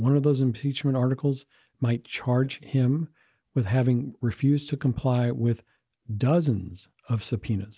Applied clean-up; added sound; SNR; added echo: none; none; none; none.